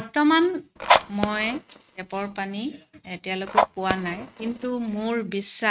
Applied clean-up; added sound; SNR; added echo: neural mask model RNNoise.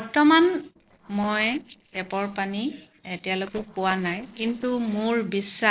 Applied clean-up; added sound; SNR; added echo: neural separator model SepFormer DNS4.